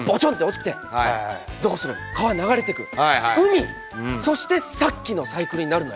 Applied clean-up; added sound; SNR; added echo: none; none; none; none.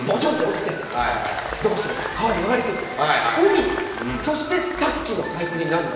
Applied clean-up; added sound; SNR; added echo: none; Applause / Crowd / Cheering; 12 dB; reverberation time 1.2 s.